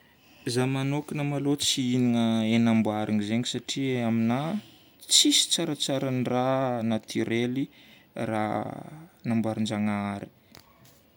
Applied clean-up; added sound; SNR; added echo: none; none; none; none.